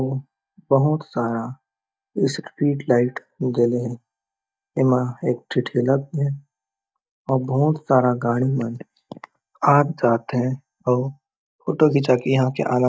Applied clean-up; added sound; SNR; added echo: neural mask model DeepFilterNet 3.